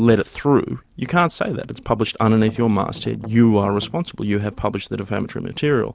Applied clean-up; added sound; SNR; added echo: none; Strum; 17 dB; none.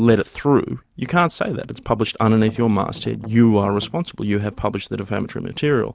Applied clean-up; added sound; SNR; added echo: neural mask model DeepFilterNet 3.